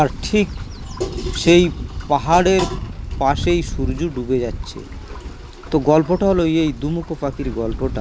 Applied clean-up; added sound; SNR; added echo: none; Wind / Bird; 9 dB; none.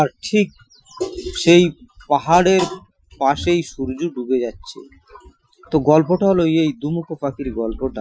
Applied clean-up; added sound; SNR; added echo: classical method Wiener filter.